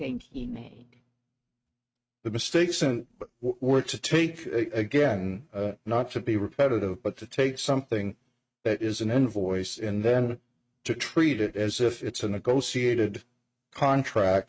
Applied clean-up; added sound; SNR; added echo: neural mask model RNNoise.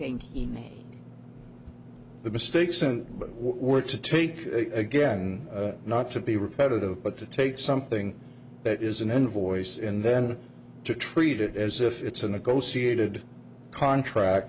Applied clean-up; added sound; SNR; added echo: none; Engine / Mechanisms; 19 dB; none.